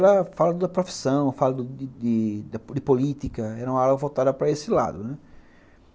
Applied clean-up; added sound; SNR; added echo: none; none; none; none.